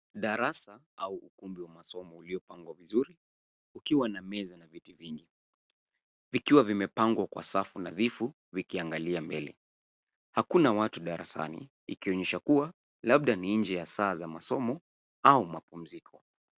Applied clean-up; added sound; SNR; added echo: none; none; none; none.